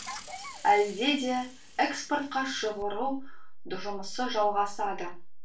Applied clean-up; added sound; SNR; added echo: none; Bicycle; 8 dB; reverberation time 0.3 s.